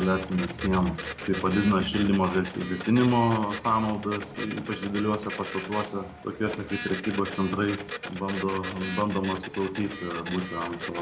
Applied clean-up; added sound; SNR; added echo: none; Printer; 11 dB; none.